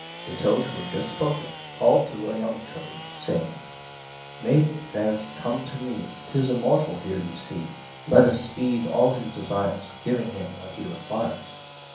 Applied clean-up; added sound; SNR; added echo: none; Sawing / Engine; 14 dB; reverberation time 0.6 s.